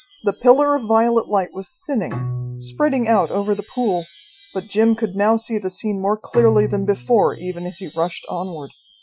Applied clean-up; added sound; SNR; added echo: classical method Wiener filter.